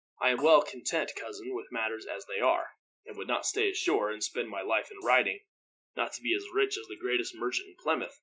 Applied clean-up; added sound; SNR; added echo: neural mask model Resemble Enhance denoiser.